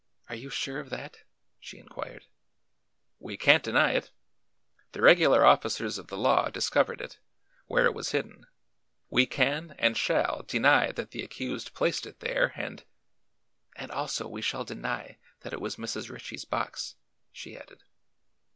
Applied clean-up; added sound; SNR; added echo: none; none; none; none.